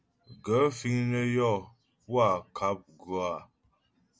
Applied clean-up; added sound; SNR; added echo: none; none; none; none.